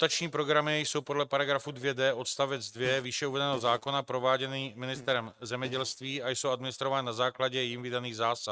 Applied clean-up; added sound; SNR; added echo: neural mask model RNNoise.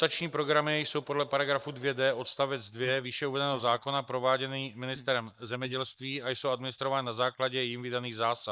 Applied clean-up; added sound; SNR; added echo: neural mask model DeepFilterNet 3.